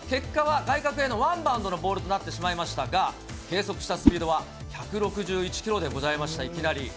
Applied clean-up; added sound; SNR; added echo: none; Whoosh, swoosh, swish; 2 dB; none.